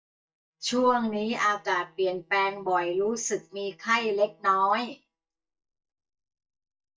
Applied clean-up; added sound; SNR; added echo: neural mask model DeepFilterNet 3.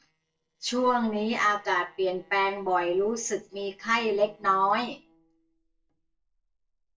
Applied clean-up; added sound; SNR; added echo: neural separator model SepFormer DNS4.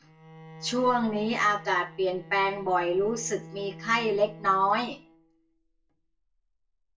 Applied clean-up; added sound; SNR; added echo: none; Bowed string instrument; 18 dB; reverberation time 0.2 s.